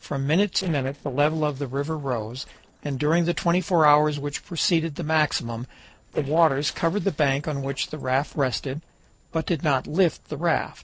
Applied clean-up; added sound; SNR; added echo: neural separator model SepFormer DNS4.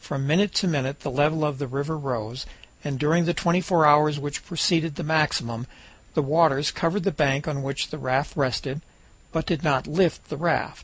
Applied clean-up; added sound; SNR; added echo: none; none; none; none.